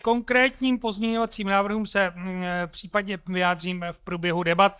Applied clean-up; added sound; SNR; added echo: neural mask model DeepFilterNet 3.